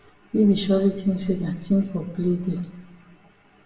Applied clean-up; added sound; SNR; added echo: none; none; none; reverberation time 0.7 s.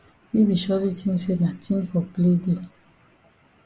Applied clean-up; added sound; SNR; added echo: none; none; none; none.